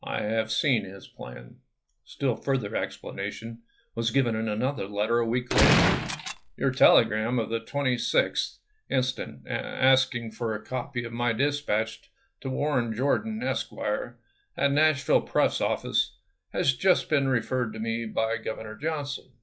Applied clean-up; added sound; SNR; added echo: classical method log-MMSE.